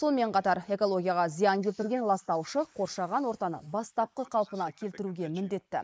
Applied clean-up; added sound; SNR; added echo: neural mask model Resemble Enhance denoiser.